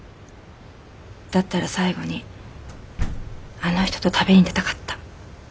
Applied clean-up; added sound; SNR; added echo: none; Slam; 8 dB; none.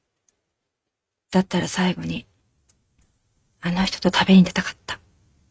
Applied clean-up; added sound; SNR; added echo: neural mask model RNNoise.